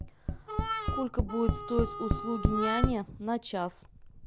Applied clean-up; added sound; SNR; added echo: none; Harmonica + Tap; -1 dB; none.